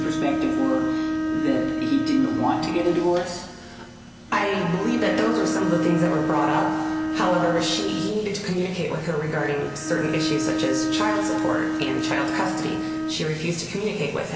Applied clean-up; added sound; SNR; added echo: none; Bowed string instrument; 2 dB; reverberation time 2.2 s.